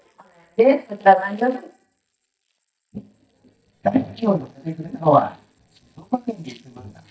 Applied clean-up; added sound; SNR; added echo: neural mask model DeepFilterNet 3.